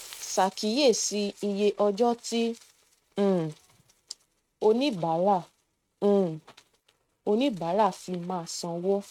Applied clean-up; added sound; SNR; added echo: neural mask model RNNoise.